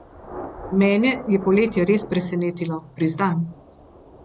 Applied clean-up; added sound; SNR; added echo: none; Thunder / Rain; 17 dB; none.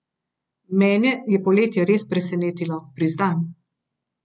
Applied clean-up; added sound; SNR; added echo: none; none; none; none.